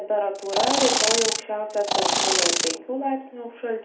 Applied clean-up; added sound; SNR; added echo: none; Insect; -4 dB; reverberation time 0.4 s.